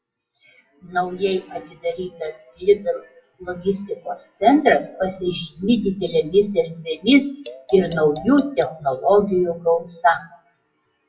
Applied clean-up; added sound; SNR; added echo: classical method WPE with log-MMSE.